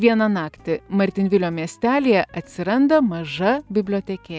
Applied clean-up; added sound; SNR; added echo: none; none; none; none.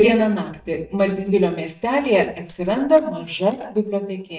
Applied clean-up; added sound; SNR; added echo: neural mask model DeepFilterNet 3.